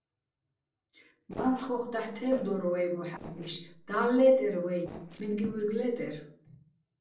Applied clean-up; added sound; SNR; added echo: neural separator model SepFormer DNS4.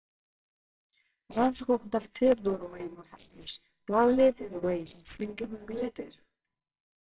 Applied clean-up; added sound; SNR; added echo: neural separator model SepFormer WHAMR!.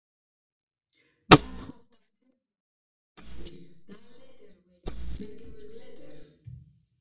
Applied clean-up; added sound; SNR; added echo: neural mask model DeepFilterNet 3.